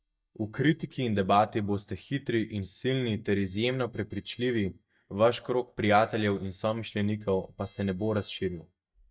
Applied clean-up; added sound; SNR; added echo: neural mask model DeepFilterNet 3.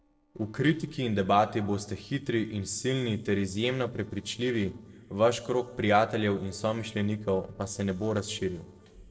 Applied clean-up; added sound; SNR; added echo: neural separator model SepFormer DNS4.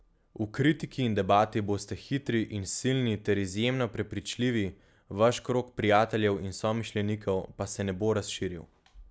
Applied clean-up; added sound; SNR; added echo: none; none; none; none.